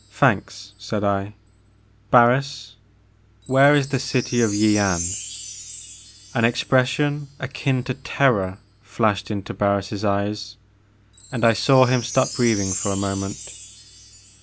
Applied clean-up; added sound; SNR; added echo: none; Wind chime; 15 dB; none.